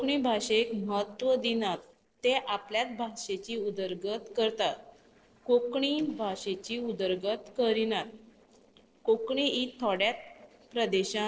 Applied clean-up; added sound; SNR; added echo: neural separator model SepFormer DNS4.